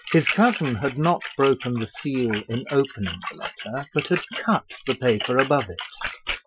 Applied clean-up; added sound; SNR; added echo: classical method Wiener filter.